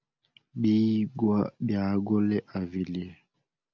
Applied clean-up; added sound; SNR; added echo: none; none; none; none.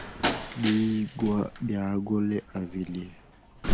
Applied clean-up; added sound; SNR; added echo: none; Slam; 4 dB; none.